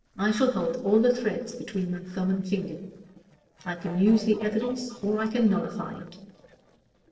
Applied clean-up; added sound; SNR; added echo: neural separator model SepFormer DNS4.